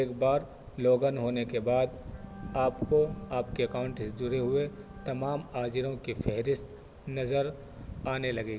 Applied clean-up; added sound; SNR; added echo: none; Organ; 16 dB; none.